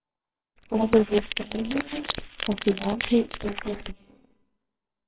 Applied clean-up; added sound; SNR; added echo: neural separator model SepFormer WHAMR!.